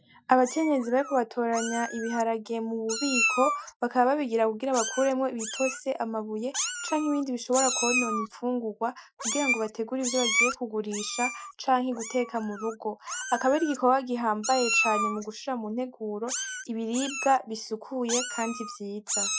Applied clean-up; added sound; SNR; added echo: classical method Wiener filter.